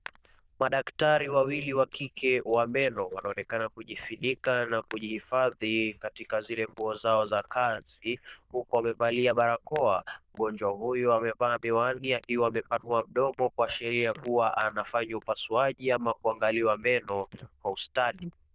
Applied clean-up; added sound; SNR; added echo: neural diffusion model UNIVERSE++.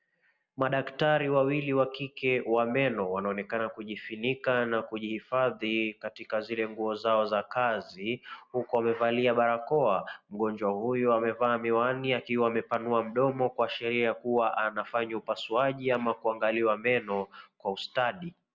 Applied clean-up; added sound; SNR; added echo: none; none; none; none.